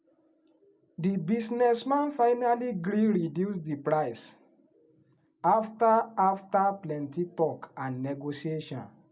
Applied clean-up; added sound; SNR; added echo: none; none; none; none.